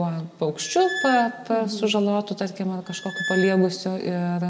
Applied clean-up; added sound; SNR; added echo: none; Squeak; 9 dB; reverberation time 0.9 s.